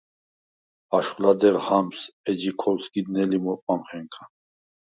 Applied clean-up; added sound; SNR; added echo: none; none; none; none.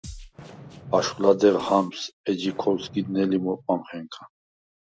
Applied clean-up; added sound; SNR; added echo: none; Drum kit + Fireworks; 18 dB; none.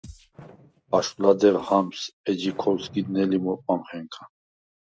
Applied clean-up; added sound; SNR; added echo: neural mask model RNNoise.